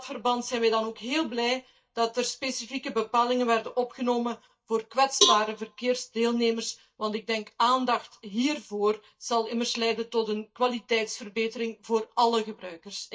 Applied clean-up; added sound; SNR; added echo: neural mask model DeepFilterNet 3.